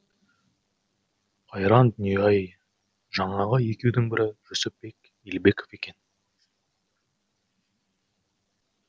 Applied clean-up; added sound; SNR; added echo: none; none; none; none.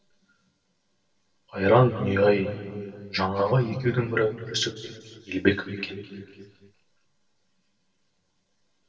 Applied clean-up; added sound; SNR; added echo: none; none; none; reverberation time 2.4 s.